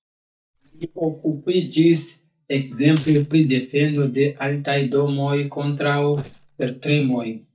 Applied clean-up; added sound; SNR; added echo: neural mask model DeepFilterNet 3.